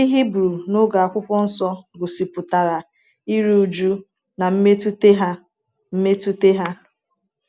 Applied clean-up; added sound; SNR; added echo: none; none; none; none.